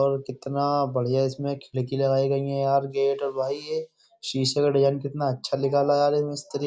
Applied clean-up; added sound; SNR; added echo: none; none; none; none.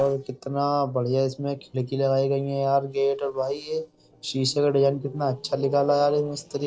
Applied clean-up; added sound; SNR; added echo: neural separator model SepFormer DNS4.